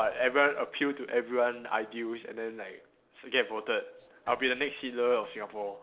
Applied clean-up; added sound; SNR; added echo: neural separator model SepFormer DNS4.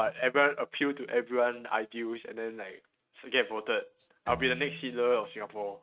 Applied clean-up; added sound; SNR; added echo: neural mask model RNNoise.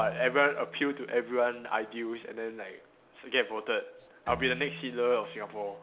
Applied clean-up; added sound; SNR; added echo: none; Bowed string instrument; 18 dB; none.